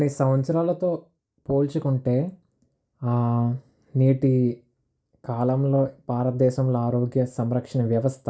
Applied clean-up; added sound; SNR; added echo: none; none; none; reverberation time 0.3 s.